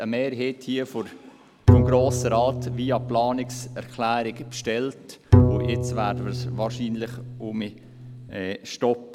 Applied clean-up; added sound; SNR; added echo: none; Bowed string instrument; -3 dB; none.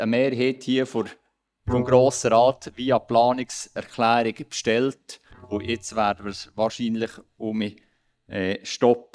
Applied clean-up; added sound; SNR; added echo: neural mask model DeepFilterNet 3.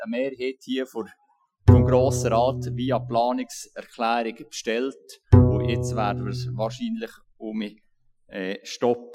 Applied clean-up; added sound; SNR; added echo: classical method Wiener filter.